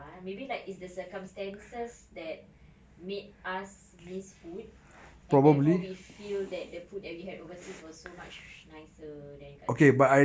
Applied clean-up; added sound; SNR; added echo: none; none; none; none.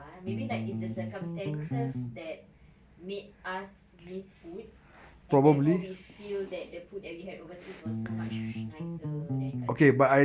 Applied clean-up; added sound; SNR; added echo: none; Bass guitar; 4 dB; none.